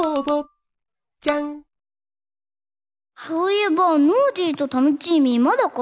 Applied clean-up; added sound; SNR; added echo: none; none; none; none.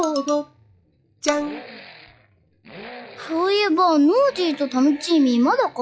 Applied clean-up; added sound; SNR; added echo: classical method log-MMSE.